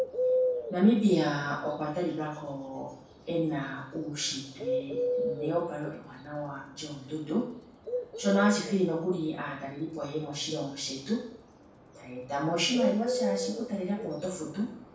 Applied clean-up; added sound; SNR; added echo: none; Bird; 5 dB; reverberation time 0.6 s.